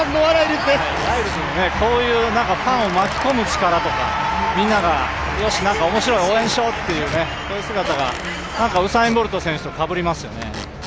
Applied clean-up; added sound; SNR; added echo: none; Squeak / Wood; 18 dB; none.